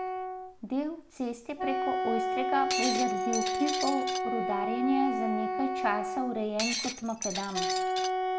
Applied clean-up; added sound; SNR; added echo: none; Wind instrument, woodwind instrument + Shatter; -1 dB; none.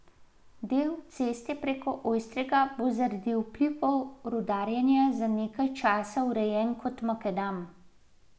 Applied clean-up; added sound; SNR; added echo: none; none; none; none.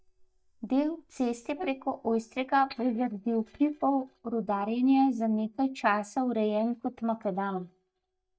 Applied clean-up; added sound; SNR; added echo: neural mask model DeepFilterNet 3.